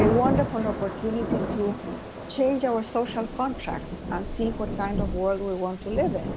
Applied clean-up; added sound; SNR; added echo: none; Thunder / Rain; 3 dB; none.